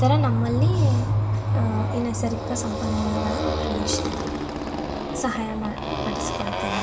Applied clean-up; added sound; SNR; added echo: none; Motorcycle; -5 dB; reverberation time 0.7 s.